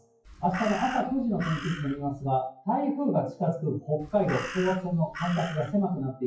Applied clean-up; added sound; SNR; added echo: classical method WPE with log-MMSE.